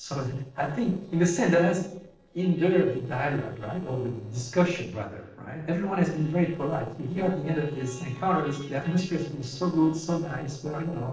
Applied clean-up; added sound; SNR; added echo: neural separator model SepFormer DNS4.